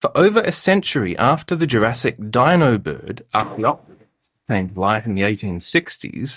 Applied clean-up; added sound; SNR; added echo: neural mask model DeepFilterNet 3.